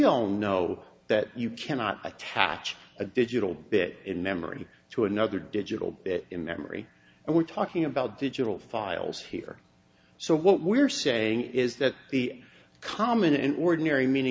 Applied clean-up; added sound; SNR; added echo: none; none; none; none.